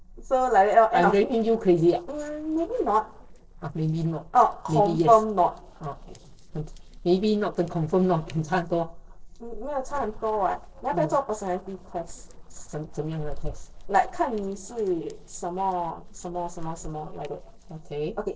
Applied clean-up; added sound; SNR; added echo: neural separator model SepFormer DNS4.